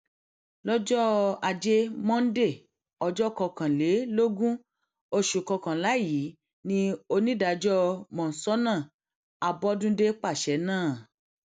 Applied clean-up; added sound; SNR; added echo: none; none; none; none.